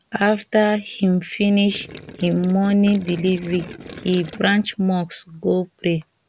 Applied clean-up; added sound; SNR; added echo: none; Gurgling; 18 dB; none.